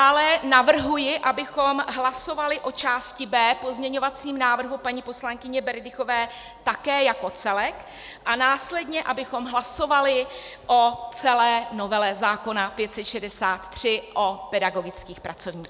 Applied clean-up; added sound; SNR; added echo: none; none; none; none.